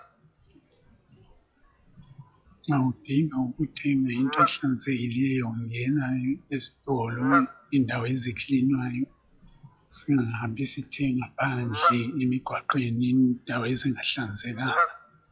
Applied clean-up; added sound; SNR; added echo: classical method log-MMSE.